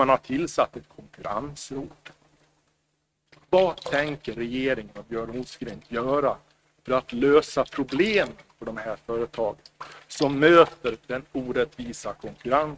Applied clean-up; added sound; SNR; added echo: neural mask model RNNoise.